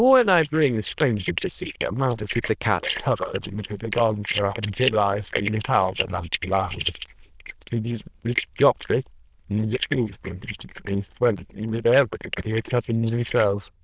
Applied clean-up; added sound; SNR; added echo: neural diffusion model UNIVERSE++.